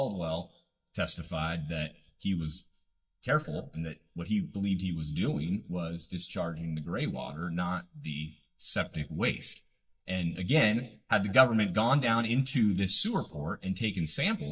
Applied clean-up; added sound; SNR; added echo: neural mask model DeepFilterNet 3.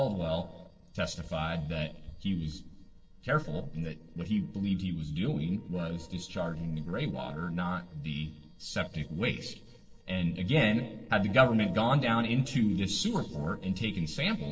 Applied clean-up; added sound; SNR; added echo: neural separator model SepFormer DNS4.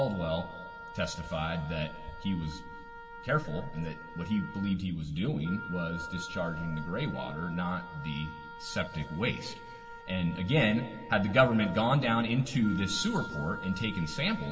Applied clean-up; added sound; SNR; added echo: none; Wind instrument, woodwind instrument; 13 dB; reverberation time 1.9 s.